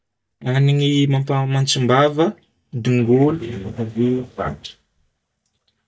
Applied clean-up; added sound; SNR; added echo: neural mask model DeepFilterNet 3.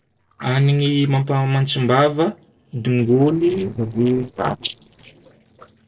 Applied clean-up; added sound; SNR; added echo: neural separator model SepFormer DNS4.